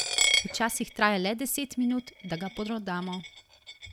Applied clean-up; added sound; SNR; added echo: none; Coin (dropping); 2 dB; none.